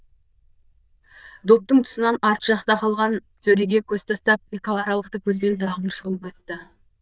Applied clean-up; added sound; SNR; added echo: neural diffusion model UNIVERSE++.